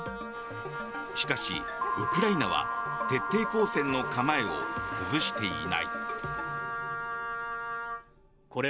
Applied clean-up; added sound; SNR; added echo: none; Wind instrument, woodwind instrument; 4 dB; none.